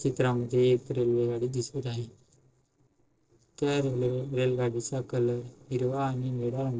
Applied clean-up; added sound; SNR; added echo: neural separator model SepFormer DNS4.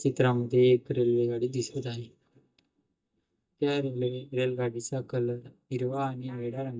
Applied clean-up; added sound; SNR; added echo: neural mask model DeepFilterNet 3.